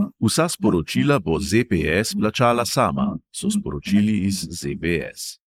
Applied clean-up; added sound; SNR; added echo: neural mask model Resemble Enhance denoiser.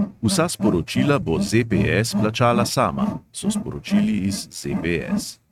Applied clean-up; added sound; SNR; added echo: neural mask model RNNoise.